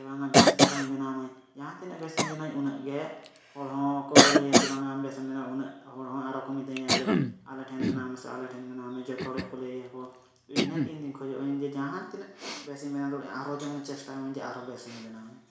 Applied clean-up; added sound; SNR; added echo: none; Cough; -5 dB; reverberation time 0.7 s.